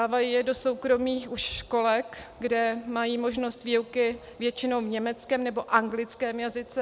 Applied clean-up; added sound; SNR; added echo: none; none; none; none.